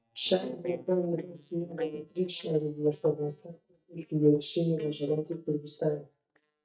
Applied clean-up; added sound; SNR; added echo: neural mask model DeepFilterNet 3.